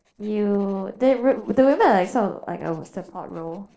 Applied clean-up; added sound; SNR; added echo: neural separator model SepFormer DNS4.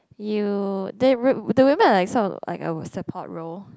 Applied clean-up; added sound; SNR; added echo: none; none; none; none.